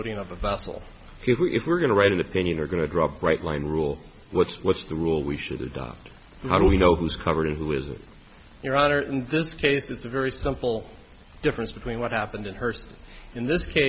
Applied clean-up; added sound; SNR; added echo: none; none; none; none.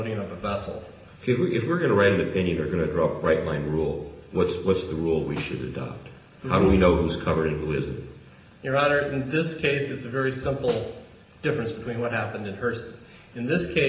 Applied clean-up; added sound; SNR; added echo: none; Snare drum; 19 dB; reverberation time 0.8 s.